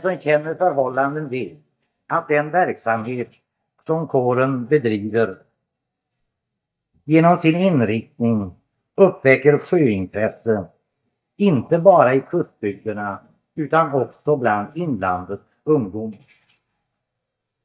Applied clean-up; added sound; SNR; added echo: neural mask model DeepFilterNet 3.